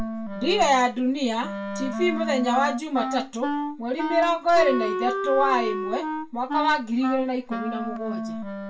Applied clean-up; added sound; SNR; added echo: none; Wind instrument, woodwind instrument; 5 dB; reverberation time 0.2 s.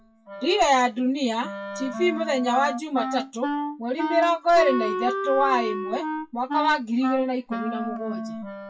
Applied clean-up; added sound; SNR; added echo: classical method WPE with log-MMSE.